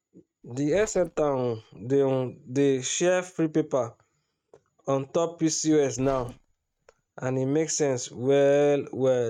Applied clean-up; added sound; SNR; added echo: neural mask model RNNoise.